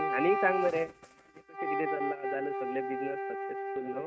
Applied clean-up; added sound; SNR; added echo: neural mask model RNNoise.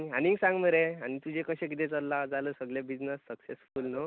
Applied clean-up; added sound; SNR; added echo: none; none; none; none.